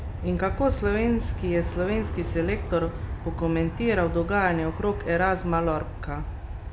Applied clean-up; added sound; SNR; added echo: none; Aircraft; 5 dB; none.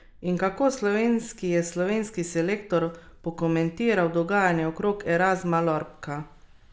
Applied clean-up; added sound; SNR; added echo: none; none; none; none.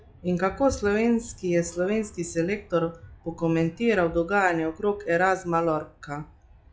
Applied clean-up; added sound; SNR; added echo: classical method log-MMSE.